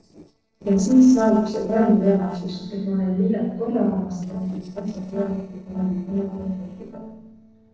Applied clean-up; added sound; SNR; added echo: neural separator model SepFormer DNS4.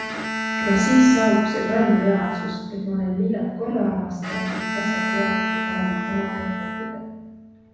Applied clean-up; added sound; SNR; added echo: none; Bowed string instrument; 5 dB; reverberation time 1.1 s.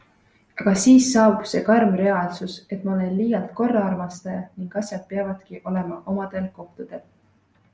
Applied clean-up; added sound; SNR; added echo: none; none; none; none.